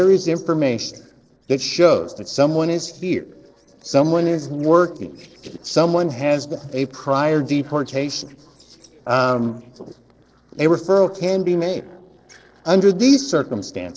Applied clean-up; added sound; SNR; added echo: neural separator model SepFormer DNS4.